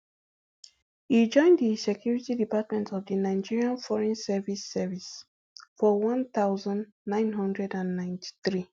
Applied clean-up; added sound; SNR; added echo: none; none; none; none.